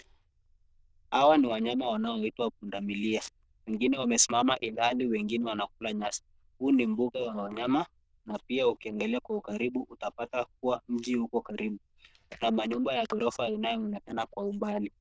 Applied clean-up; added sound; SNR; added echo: neural diffusion model UNIVERSE++.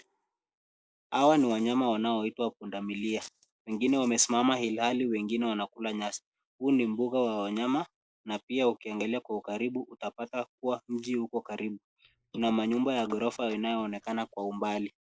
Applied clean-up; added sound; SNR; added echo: neural mask model Resemble Enhance denoiser.